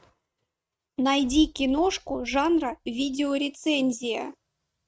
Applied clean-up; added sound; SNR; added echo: neural mask model RNNoise.